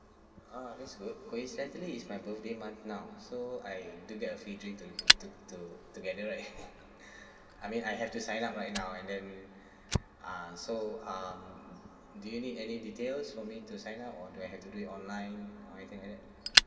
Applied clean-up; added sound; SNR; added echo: none; Fire; -3 dB; reverberation time 1.8 s.